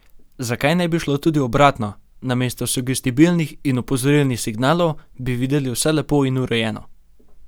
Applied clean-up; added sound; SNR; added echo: none; none; none; none.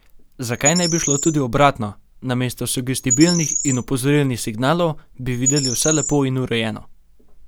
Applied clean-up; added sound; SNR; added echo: none; Bird; 6 dB; none.